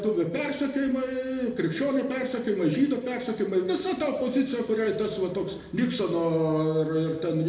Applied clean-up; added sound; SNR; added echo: none; none; none; reverberation time 0.9 s.